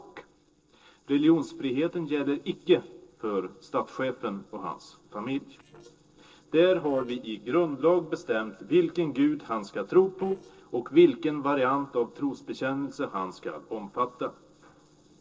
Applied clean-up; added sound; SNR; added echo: neural separator model SepFormer DNS4.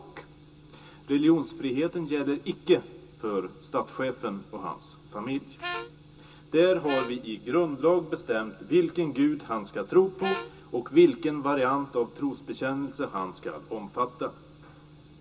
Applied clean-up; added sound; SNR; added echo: none; Harmonica; 9 dB; reverberation time 0.2 s.